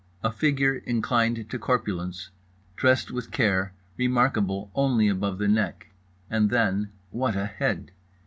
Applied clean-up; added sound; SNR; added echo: none; none; none; none.